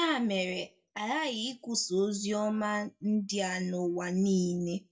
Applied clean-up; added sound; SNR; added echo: neural mask model DeepFilterNet 3.